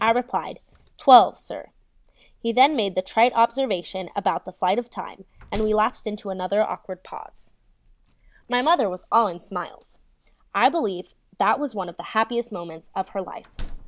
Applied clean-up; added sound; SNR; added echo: none; Slam; 20 dB; none.